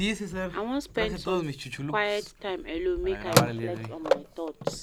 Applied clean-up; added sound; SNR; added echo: none; Telephone; -2 dB; none.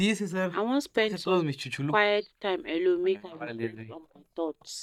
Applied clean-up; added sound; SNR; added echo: neural mask model DeepFilterNet 3.